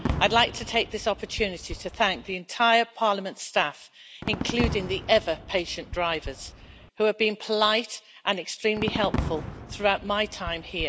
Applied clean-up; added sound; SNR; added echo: none; Fireworks; 9 dB; none.